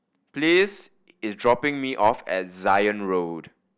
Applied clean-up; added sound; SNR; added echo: none; none; none; none.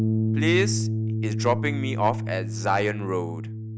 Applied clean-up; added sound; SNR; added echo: none; Bass guitar; -1 dB; none.